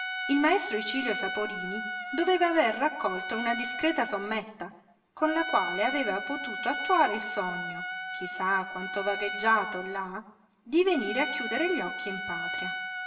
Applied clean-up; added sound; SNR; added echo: none; Trumpet; 6 dB; reverberation time 0.8 s.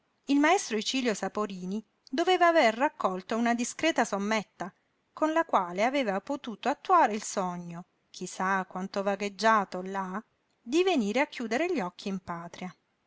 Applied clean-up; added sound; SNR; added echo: none; none; none; none.